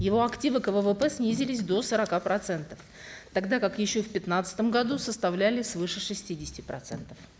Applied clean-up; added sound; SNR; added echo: none; none; none; none.